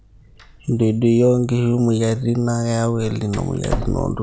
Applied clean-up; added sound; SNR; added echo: none; Door; 13 dB; none.